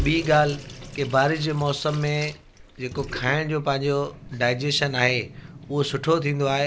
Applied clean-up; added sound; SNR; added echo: none; Sink (filling or washing) / Water tap, faucet; 15 dB; none.